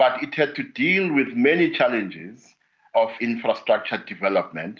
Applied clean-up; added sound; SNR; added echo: none; none; none; none.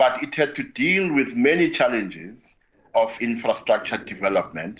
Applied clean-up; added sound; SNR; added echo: neural separator model SepFormer DNS4.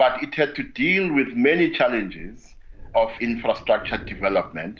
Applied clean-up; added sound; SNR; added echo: none; Thunder; 20 dB; none.